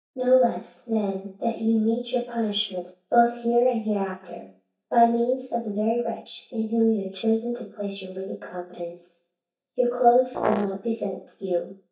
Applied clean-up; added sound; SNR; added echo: neural mask model DeepFilterNet 3.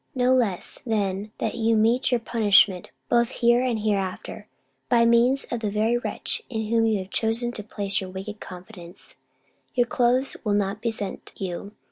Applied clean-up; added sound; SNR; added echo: none; none; none; none.